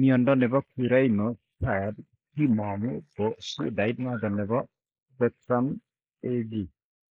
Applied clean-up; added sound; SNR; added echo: neural mask model Resemble Enhance denoiser.